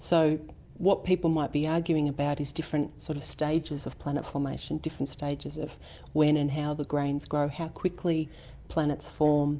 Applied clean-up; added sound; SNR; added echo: none; none; none; none.